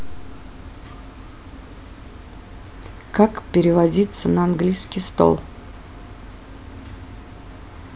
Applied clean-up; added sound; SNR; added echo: none; none; none; none.